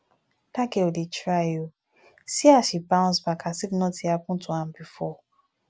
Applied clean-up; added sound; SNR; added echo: none; none; none; none.